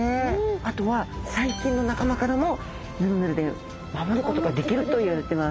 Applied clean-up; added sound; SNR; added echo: none; none; none; none.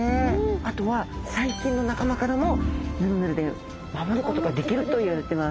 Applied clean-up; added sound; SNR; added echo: none; Organ; 6 dB; none.